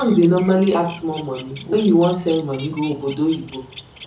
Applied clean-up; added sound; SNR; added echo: none; Bird; 19 dB; reverberation time 0.6 s.